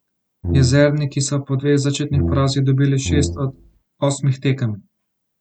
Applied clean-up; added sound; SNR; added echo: none; Brass instrument; 5 dB; none.